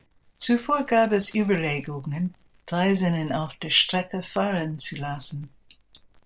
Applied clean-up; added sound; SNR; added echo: neural separator model SepFormer DNS4.